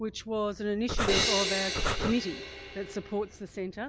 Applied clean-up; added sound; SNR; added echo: none; Breathing + Crash cymbal; -2 dB; none.